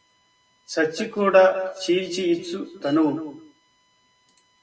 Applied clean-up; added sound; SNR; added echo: none; none; none; none.